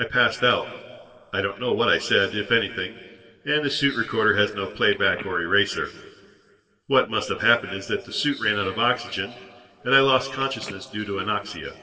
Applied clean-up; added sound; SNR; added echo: neural separator model SepFormer DNS4.